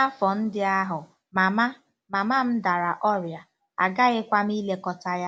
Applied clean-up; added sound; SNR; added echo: none; none; none; none.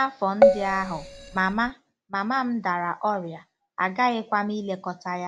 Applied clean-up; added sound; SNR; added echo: none; Keyboard (musical); -4 dB; none.